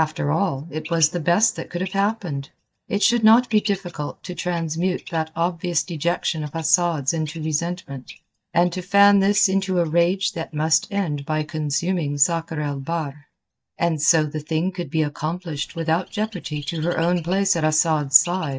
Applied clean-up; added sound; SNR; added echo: neural mask model DeepFilterNet 3.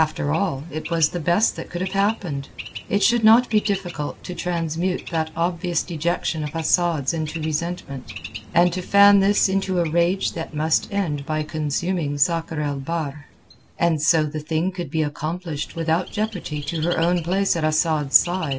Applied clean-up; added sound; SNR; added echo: none; Bird; 17 dB; none.